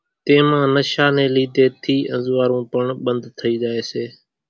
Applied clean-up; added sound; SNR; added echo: none; none; none; none.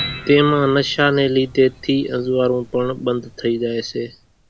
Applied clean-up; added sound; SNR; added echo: none; Piano; 17 dB; none.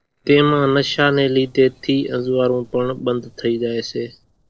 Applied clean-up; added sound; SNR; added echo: neural separator model SepFormer DNS4.